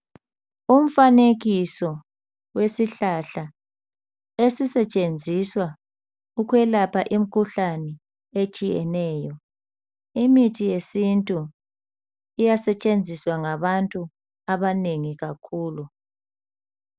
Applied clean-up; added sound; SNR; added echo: none; none; none; none.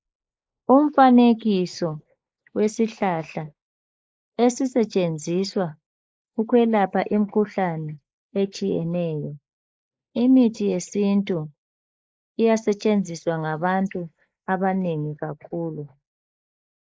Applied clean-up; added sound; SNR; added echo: neural mask model Resemble Enhance denoiser.